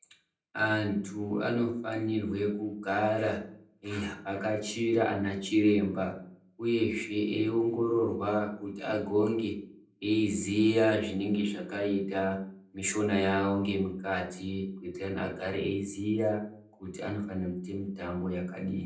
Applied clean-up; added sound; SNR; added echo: none; none; none; reverberation time 0.6 s.